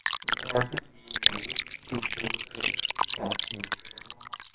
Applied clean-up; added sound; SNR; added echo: neural separator model SepFormer WHAMR!.